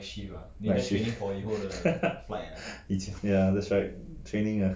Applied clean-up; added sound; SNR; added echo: none; none; none; none.